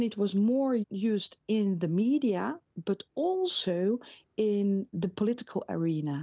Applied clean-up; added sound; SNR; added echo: none; none; none; none.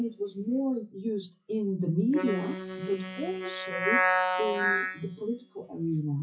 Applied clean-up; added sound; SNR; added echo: classical method WPE with log-MMSE.